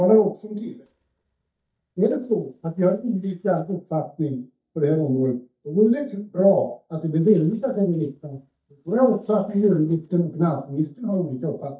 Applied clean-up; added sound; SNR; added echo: neural mask model DeepFilterNet 3.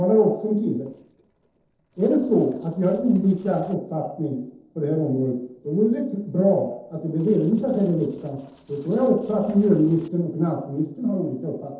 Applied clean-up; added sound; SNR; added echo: neural separator model SepFormer DNS4.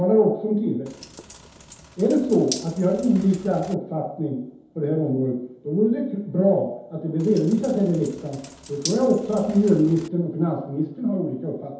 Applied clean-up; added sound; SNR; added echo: none; Bathtub (filling or washing); 17 dB; reverberation time 0.8 s.